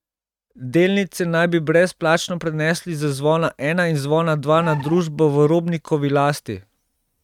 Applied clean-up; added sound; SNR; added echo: neural mask model RNNoise.